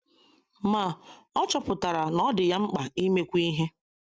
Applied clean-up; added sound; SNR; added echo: none; none; none; none.